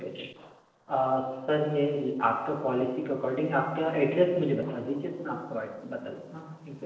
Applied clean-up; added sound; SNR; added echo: neural separator model SepFormer DNS4.